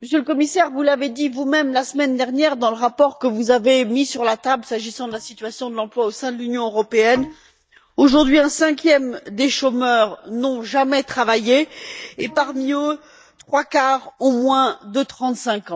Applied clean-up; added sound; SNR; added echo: neural mask model DeepFilterNet 3.